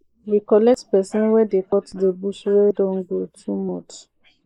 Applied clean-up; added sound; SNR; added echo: neural mask model Resemble Enhance denoiser.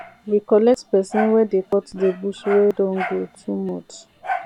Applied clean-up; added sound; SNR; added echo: none; Dog; 12 dB; none.